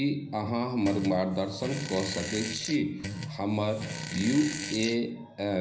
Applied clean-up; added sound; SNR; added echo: none; Fart; 8 dB; reverberation time 0.4 s.